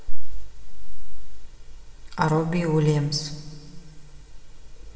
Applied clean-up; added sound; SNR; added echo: none; none; none; reverberation time 2.5 s.